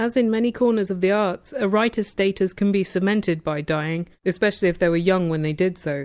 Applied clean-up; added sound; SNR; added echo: none; none; none; none.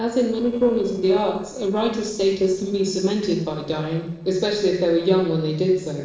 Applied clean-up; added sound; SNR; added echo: neural separator model SepFormer DNS4.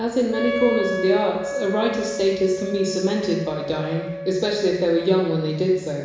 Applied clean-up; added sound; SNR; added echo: none; Wind instrument, woodwind instrument; 9 dB; reverberation time 1.0 s.